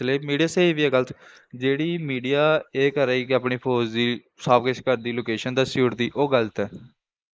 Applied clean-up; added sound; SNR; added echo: neural mask model Resemble Enhance denoiser.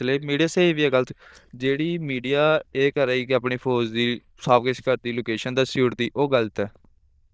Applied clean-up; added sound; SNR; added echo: neural diffusion model UNIVERSE++.